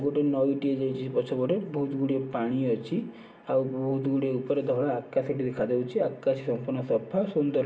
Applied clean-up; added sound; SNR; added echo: none; none; none; reverberation time 0.7 s.